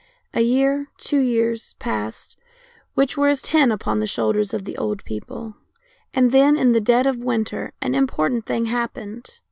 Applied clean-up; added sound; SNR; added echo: none; none; none; none.